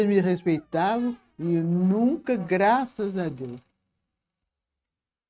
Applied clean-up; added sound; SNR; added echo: neural mask model RNNoise.